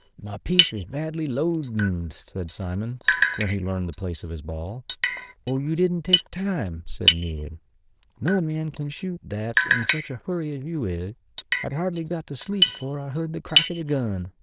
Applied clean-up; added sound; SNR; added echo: neural diffusion model UNIVERSE++.